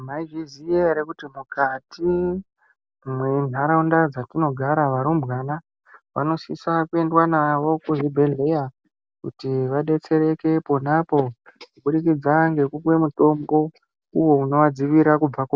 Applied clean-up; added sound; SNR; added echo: none; none; none; none.